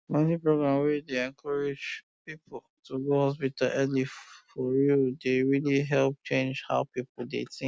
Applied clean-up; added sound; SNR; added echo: none; none; none; none.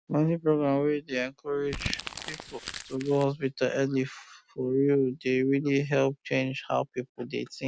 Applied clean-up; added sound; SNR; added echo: none; Crumpling, crinkling; 11 dB; none.